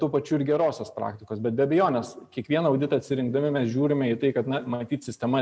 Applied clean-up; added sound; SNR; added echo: none; none; none; none.